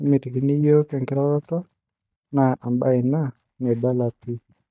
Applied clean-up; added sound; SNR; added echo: neural mask model DeepFilterNet 3.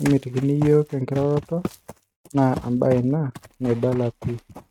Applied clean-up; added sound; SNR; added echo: neural mask model RNNoise.